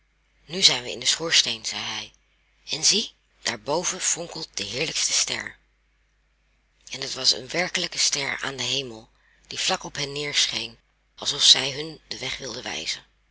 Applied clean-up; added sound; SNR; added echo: none; none; none; none.